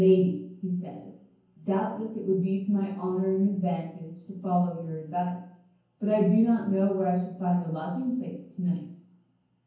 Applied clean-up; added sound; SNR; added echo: none; none; none; reverberation time 0.9 s.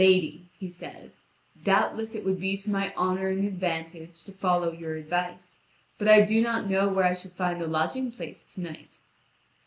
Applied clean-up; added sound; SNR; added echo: none; none; none; none.